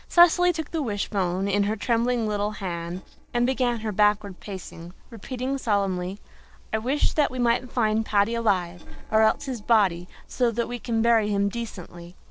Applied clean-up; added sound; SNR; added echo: neural separator model SepFormer DNS4.